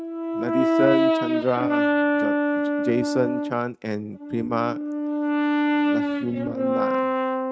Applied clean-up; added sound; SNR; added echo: neural mask model RNNoise.